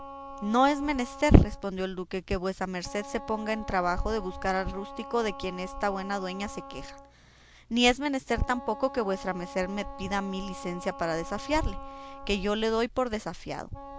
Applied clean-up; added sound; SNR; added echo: none; Wind instrument, woodwind instrument; 15 dB; none.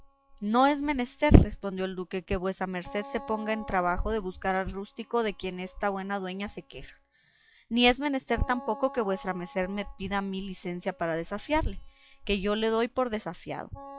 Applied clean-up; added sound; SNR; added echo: classical method log-MMSE.